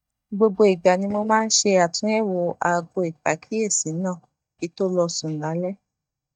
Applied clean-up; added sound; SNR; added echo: neural mask model DeepFilterNet 3.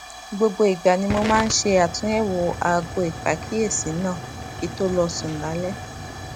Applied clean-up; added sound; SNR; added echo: none; Tick / Hiss / Explosion / Fire; 10 dB; none.